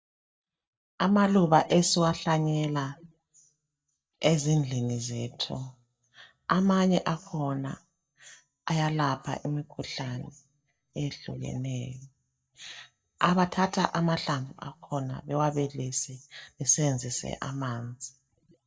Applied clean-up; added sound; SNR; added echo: neural mask model DeepFilterNet 3.